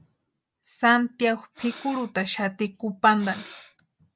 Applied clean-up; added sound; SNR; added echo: none; Breathing; 20 dB; none.